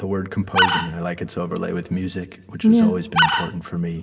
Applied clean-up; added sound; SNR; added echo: none; Animal; -2 dB; reverberation time 1.4 s.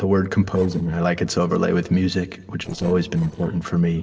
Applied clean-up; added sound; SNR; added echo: neural separator model SepFormer DNS4.